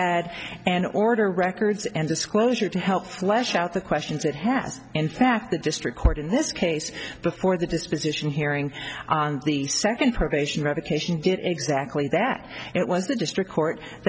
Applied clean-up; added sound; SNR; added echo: none; none; none; none.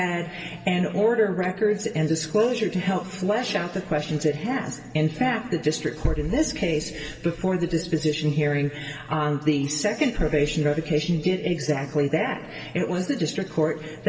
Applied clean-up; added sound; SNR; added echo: none; none; none; reverberation time 2.7 s.